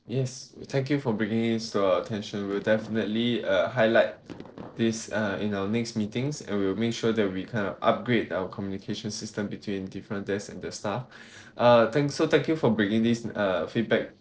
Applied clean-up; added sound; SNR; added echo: neural separator model SepFormer DNS4.